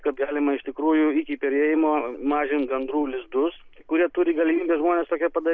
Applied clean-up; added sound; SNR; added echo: none; none; none; none.